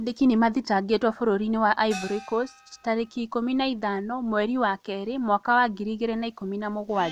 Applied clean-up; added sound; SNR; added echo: none; Gong; 17 dB; none.